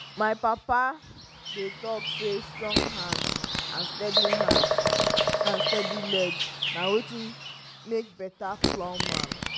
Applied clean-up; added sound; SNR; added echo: none; Bird vocalization, bird call, bird song + Fart; -3 dB; none.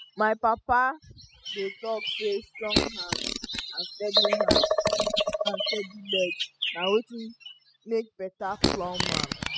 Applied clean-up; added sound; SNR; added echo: classical method spectral subtraction.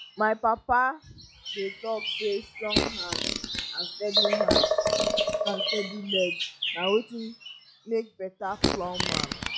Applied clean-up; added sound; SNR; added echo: classical method log-MMSE.